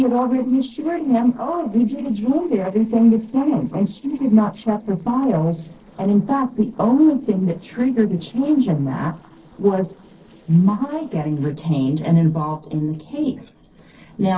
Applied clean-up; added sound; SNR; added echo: neural separator model SepFormer DNS4.